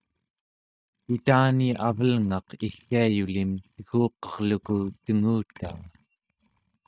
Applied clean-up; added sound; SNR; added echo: neural mask model DeepFilterNet 3.